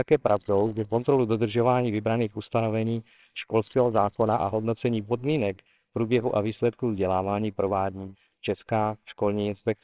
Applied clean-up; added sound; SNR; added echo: neural separator model SepFormer WHAMR!.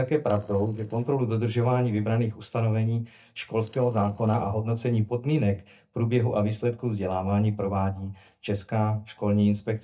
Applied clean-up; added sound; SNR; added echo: neural mask model DeepFilterNet 3.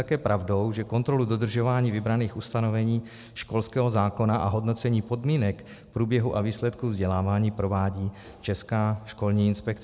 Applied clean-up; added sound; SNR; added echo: none; none; none; none.